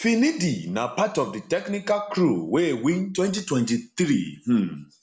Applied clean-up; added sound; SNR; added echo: none; none; none; none.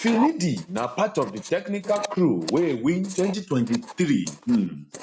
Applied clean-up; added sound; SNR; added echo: neural mask model RNNoise.